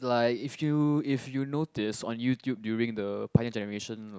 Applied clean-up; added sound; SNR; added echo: none; none; none; none.